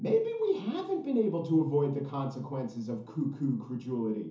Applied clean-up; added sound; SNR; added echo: none; none; none; reverberation time 0.7 s.